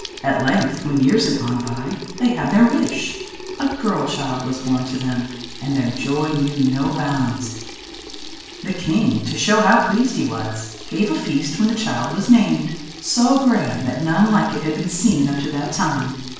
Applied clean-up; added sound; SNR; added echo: none; Sink (filling or washing) / Water tap, faucet; 15 dB; reverberation time 0.7 s.